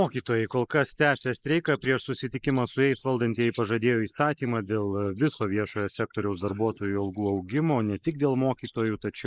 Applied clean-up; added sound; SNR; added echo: neural mask model Resemble Enhance denoiser.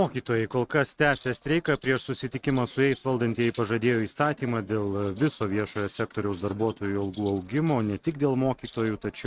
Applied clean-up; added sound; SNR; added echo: neural mask model RNNoise.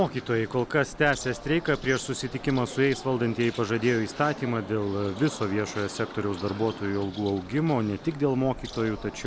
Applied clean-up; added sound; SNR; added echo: none; Bird; 14 dB; none.